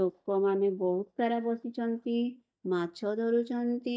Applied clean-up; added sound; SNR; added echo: neural mask model DeepFilterNet 3.